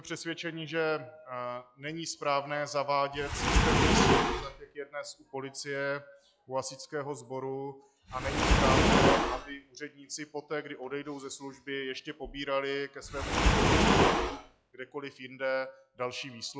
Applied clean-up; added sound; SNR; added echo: classical method log-MMSE.